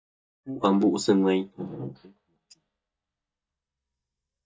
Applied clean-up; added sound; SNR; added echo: neural mask model DeepFilterNet 3.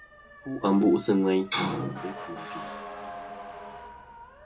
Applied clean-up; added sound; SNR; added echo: none; Motor vehicle (road) / Siren; 13 dB; reverberation time 0.2 s.